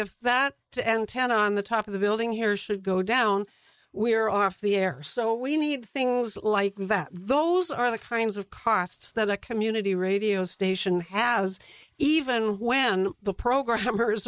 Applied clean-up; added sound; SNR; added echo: neural mask model Resemble Enhance denoiser.